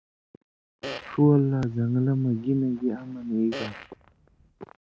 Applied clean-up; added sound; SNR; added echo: none; Fart; 14 dB; none.